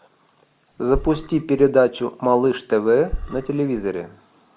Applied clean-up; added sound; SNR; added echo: none; Burping, eructation; 11 dB; none.